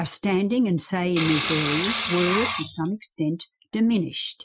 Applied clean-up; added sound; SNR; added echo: classical method Wiener filter.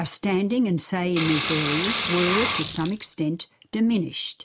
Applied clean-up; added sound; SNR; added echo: none; Sink (filling or washing) / Water; 0 dB; none.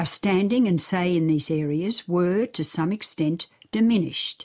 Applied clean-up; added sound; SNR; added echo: none; none; none; none.